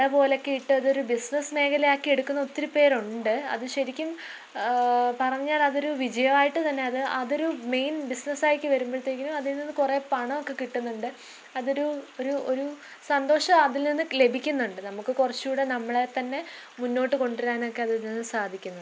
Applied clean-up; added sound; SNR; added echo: none; none; none; none.